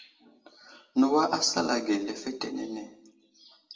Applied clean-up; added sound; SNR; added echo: none; none; none; reverberation time 0.7 s.